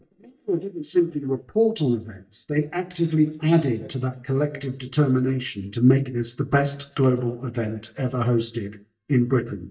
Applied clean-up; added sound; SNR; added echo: neural mask model DeepFilterNet 3.